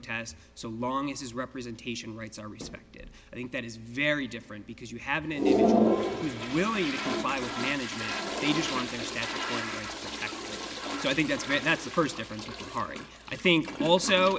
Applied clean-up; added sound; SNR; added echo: none; Toilet flush; 2 dB; none.